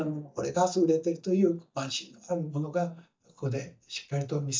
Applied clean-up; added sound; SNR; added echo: neural mask model DeepFilterNet 3.